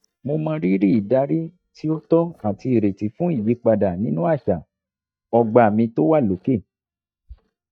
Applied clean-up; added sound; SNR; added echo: neural mask model DeepFilterNet 3.